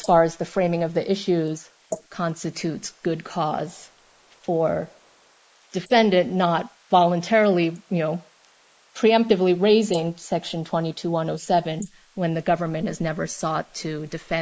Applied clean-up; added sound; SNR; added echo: neural mask model Resemble Enhance denoiser.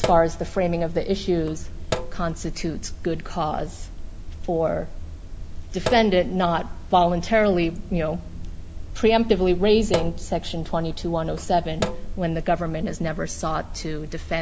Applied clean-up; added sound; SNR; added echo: none; Sink (filling or washing); 6 dB; none.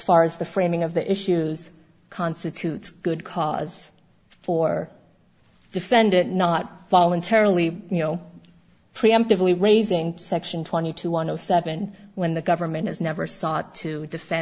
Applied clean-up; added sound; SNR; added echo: none; none; none; none.